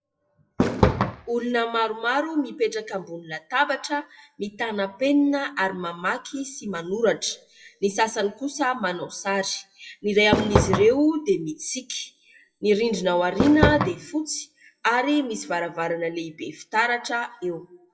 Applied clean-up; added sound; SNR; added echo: classical method WPE with log-MMSE.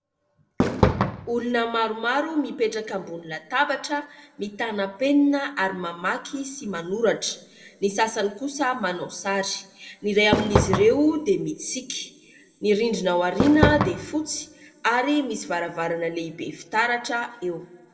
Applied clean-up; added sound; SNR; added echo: none; Fireworks; 0 dB; reverberation time 1.0 s.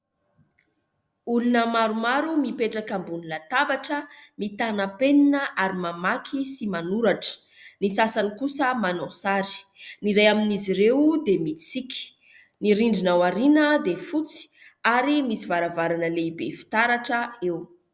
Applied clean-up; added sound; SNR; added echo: none; none; none; none.